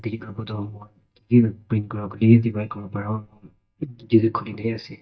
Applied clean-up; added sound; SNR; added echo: neural mask model DeepFilterNet 3.